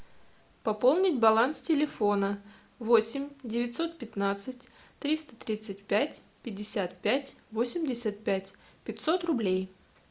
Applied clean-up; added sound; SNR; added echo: none; none; none; none.